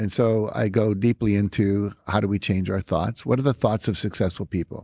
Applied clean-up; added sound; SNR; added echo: none; none; none; none.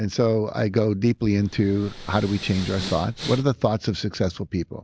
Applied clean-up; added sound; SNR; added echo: none; Respiratory sounds; 16 dB; none.